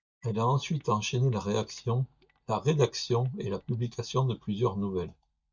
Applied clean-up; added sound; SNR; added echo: neural mask model DeepFilterNet 3.